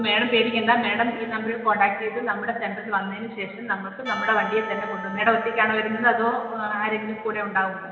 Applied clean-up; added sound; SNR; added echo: none; Percussion; 14 dB; reverberation time 2.9 s.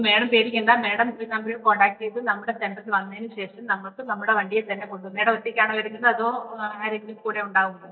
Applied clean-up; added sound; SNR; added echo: neural mask model DeepFilterNet 3.